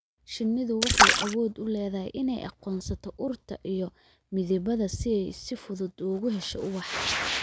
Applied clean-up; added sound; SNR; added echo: none; Splash, splatter; -4 dB; none.